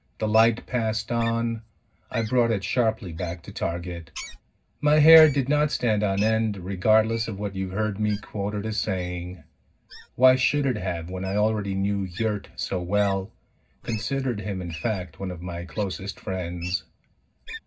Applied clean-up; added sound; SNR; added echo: none; Wild animals; 19 dB; reverberation time 0.4 s.